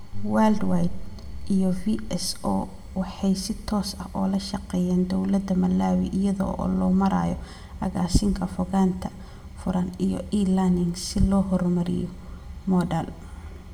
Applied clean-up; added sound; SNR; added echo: none; none; none; reverberation time 1.3 s.